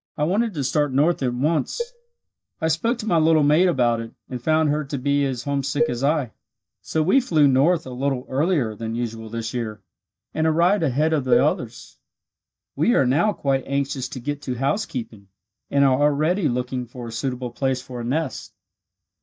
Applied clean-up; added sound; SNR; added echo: neural mask model DeepFilterNet 3.